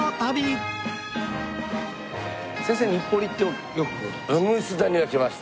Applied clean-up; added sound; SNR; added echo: none; none; none; none.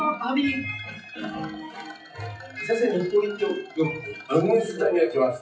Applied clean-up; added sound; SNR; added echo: classical method WPE with log-MMSE.